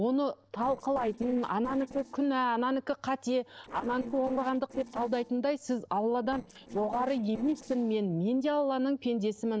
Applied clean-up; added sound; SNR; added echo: neural separator model SepFormer DNS4.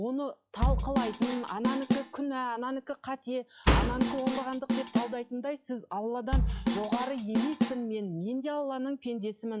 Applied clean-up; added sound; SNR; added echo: classical method log-MMSE.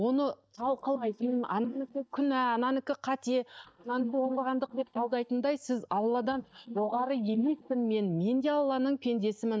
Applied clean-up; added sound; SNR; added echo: neural mask model DeepFilterNet 3.